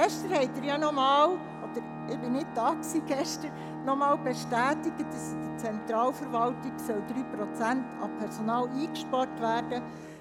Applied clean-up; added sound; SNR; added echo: none; Organ; 8 dB; none.